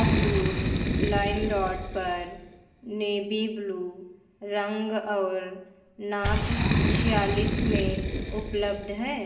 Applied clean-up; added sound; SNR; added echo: none; Boom; -1 dB; reverberation time 0.9 s.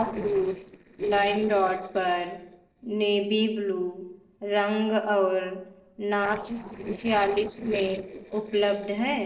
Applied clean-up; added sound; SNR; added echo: neural separator model SepFormer DNS4.